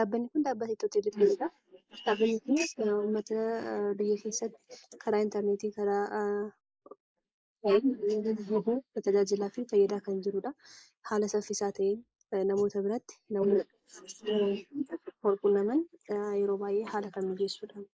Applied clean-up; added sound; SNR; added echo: neural mask model Resemble Enhance denoiser.